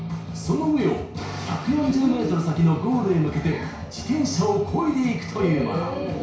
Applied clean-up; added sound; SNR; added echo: none; none; none; reverberation time 0.6 s.